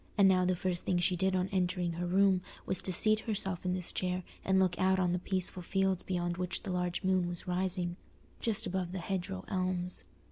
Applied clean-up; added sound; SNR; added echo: none; none; none; none.